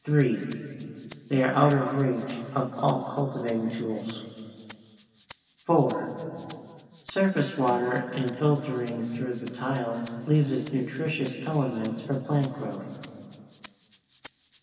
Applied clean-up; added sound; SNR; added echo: none; Rattle (instrument); 19 dB; reverberation time 2.5 s.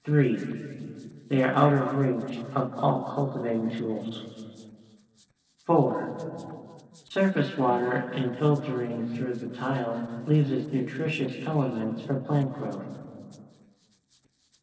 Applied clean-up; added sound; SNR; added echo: neural separator model SepFormer DNS4.